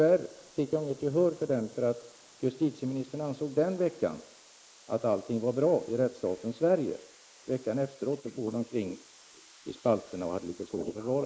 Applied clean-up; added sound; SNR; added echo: neural mask model Resemble Enhance denoiser.